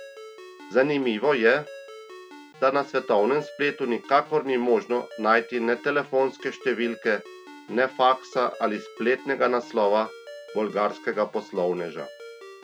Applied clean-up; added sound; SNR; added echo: none; Ringtone; 18 dB; none.